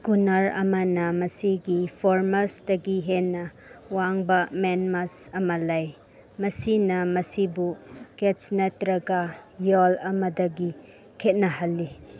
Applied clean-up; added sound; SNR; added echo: none; none; none; none.